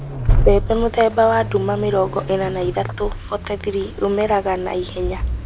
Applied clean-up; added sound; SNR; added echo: none; Accelerating, revving, vroom; 3 dB; none.